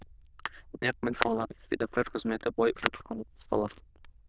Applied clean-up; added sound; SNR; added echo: neural diffusion model UNIVERSE++.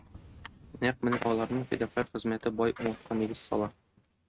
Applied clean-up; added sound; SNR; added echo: neural mask model RNNoise.